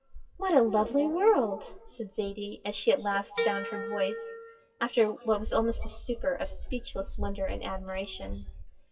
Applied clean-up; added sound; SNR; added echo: classical method WPE with log-MMSE.